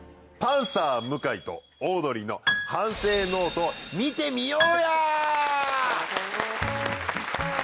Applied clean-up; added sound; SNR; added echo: none; Piano; 6 dB; none.